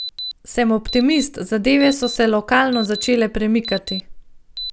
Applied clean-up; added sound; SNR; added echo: none; Alarm; 13 dB; none.